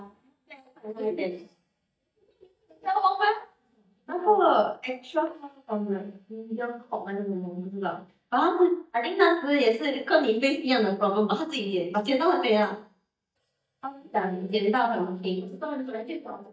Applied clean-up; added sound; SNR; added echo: neural mask model DeepFilterNet 3.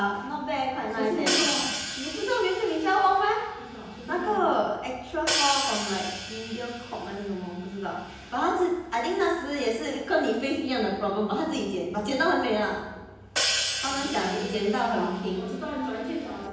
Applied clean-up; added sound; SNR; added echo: none; Hi-hat; 5 dB; reverberation time 0.9 s.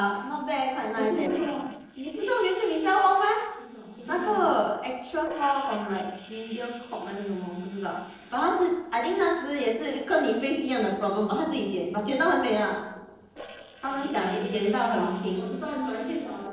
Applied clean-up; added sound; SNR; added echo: neural separator model SepFormer DNS4.